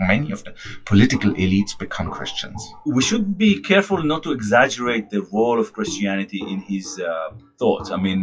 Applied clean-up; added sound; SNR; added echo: classical method WPE with log-MMSE.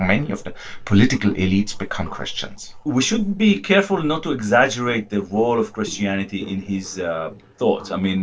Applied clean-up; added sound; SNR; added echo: neural separator model SepFormer DNS4.